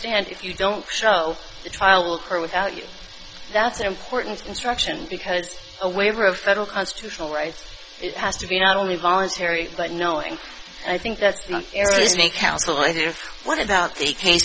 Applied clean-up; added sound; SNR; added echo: none; none; none; none.